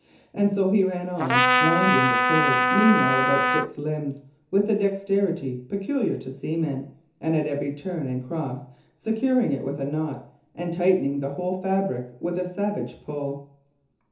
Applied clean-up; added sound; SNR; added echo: none; Trumpet; -4 dB; reverberation time 0.6 s.